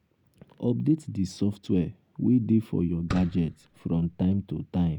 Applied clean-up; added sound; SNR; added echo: none; Fireworks; 13 dB; none.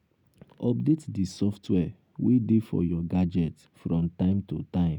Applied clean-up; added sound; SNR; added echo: none; none; none; none.